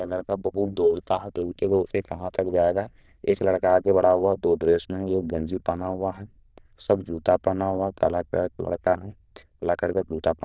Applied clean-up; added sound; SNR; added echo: neural diffusion model UNIVERSE++.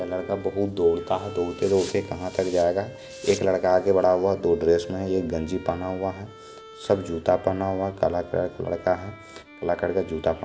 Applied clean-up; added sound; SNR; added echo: none; Bowed string instrument; 19 dB; none.